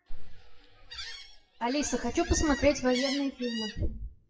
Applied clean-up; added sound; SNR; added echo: classical method WPE with log-MMSE.